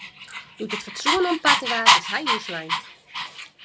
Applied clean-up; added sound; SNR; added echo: none; Dog; -5 dB; none.